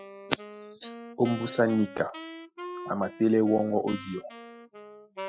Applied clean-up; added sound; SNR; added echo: classical method Wiener filter.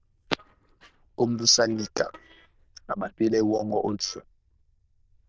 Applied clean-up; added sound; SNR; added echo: neural diffusion model UNIVERSE++.